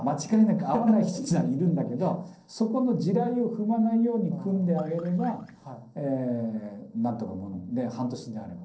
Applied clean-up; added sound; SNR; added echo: neural separator model SepFormer DNS4.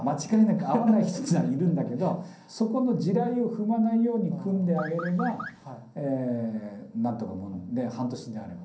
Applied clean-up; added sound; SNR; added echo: none; Car; 13 dB; reverberation time 0.6 s.